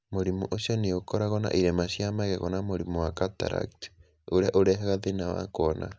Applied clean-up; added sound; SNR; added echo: none; none; none; none.